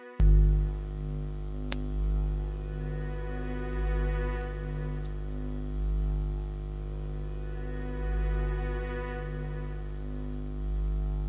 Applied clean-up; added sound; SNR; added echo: none; Bowed string instrument; 16 dB; none.